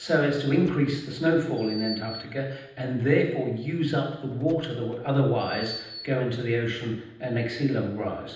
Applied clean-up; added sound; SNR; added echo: none; Door; 19 dB; reverberation time 0.9 s.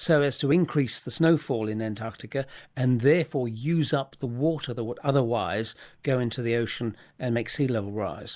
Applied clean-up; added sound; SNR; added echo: none; none; none; none.